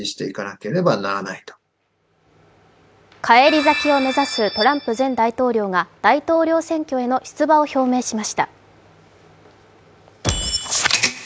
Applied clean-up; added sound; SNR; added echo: none; none; none; none.